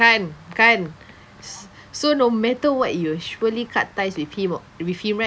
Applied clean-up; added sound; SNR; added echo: none; none; none; none.